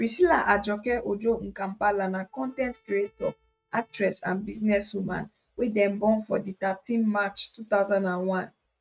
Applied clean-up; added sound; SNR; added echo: neural mask model RNNoise.